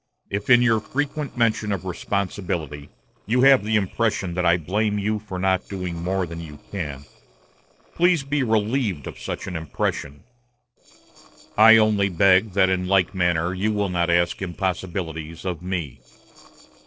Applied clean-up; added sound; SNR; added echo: neural separator model SepFormer DNS4.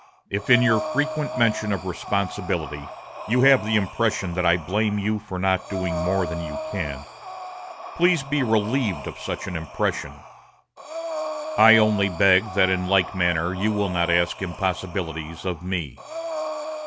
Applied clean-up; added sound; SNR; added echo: none; Breathing; 10 dB; none.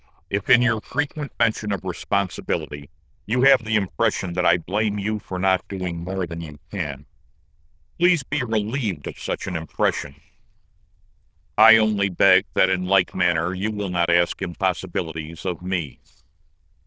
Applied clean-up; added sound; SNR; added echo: neural diffusion model UNIVERSE++.